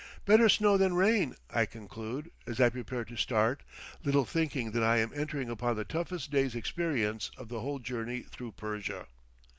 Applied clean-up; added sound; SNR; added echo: none; none; none; none.